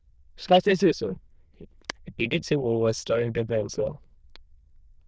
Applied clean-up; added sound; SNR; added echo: neural diffusion model UNIVERSE++.